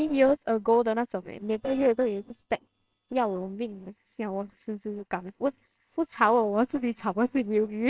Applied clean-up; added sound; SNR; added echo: neural separator model SepFormer WHAMR!.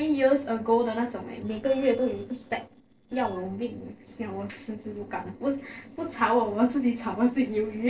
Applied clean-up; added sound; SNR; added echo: neural separator model SepFormer DNS4.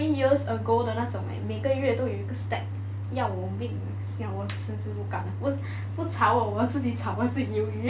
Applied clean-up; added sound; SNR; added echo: none; none; none; none.